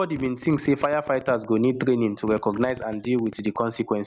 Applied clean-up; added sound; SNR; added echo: none; Fart; 20 dB; none.